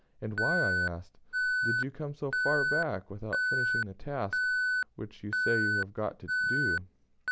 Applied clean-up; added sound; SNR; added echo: none; Alarm; -4 dB; none.